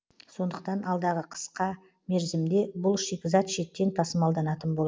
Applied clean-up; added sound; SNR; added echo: none; none; none; none.